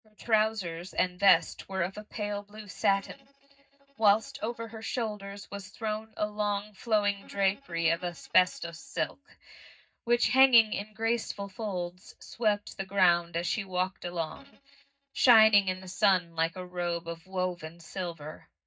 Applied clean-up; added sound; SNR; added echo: neural mask model DeepFilterNet 3.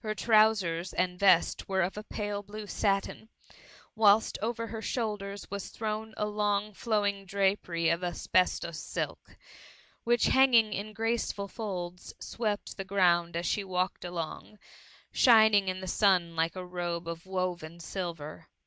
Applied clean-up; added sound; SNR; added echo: none; none; none; none.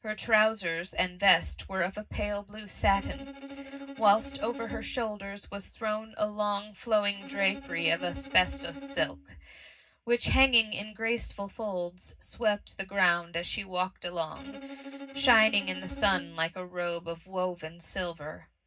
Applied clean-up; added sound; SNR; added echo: none; Bowed string instrument; 13 dB; reverberation time 0.4 s.